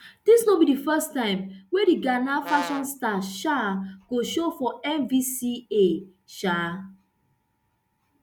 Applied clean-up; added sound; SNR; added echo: none; Brass instrument; 11 dB; none.